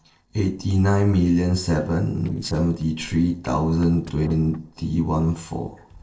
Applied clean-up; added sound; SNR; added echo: neural separator model SepFormer DNS4.